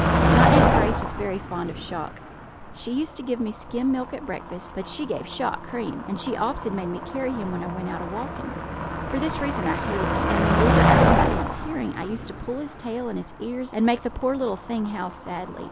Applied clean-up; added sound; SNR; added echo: none; Motor vehicle (road); -3 dB; none.